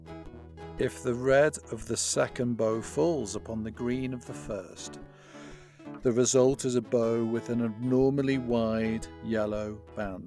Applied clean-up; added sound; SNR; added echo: none; Guitar; 17 dB; none.